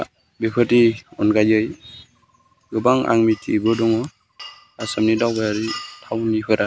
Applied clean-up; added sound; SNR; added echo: none; Glass; 19 dB; none.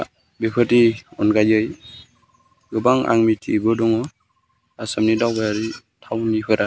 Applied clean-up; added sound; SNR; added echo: none; none; none; none.